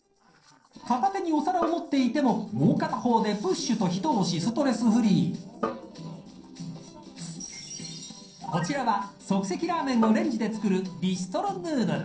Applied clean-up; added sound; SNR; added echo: neural separator model SepFormer DNS4.